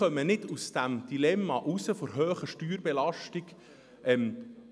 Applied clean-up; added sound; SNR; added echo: none; none; none; none.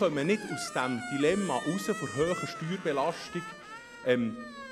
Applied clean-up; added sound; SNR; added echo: none; Squeak; 11 dB; none.